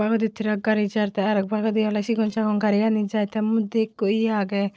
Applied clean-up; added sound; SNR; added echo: neural separator model SepFormer DNS4.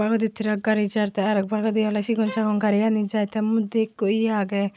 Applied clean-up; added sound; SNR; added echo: none; Bowed string instrument; 19 dB; none.